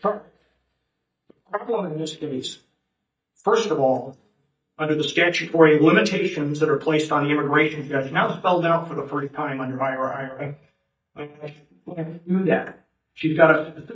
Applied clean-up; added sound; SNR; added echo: neural mask model DeepFilterNet 3.